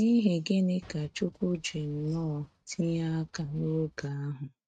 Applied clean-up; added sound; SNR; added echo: neural mask model RNNoise.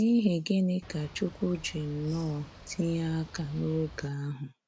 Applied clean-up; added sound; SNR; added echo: none; Boat, Water vehicle; 18 dB; none.